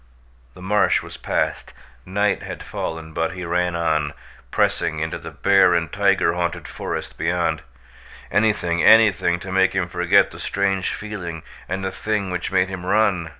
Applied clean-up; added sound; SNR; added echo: none; none; none; none.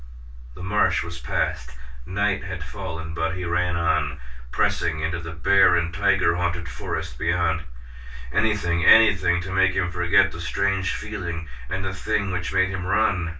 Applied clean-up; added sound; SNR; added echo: none; none; none; reverberation time 0.1 s.